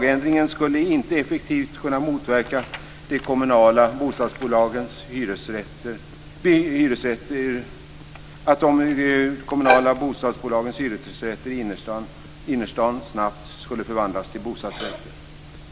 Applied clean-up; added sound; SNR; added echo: none; Bowed string instrument; 2 dB; none.